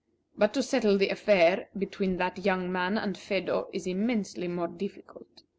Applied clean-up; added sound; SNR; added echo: none; none; none; none.